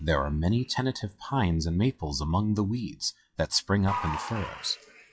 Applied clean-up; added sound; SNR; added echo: classical method log-MMSE.